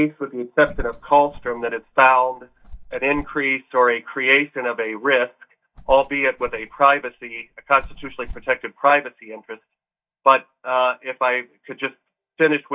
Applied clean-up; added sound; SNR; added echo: neural mask model DeepFilterNet 3.